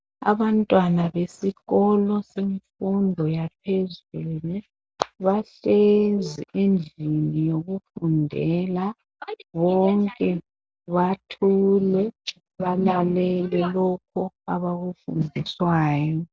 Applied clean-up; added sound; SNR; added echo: none; none; none; none.